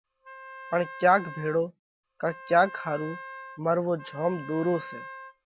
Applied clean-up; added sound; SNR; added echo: none; Wind instrument, woodwind instrument; 15 dB; none.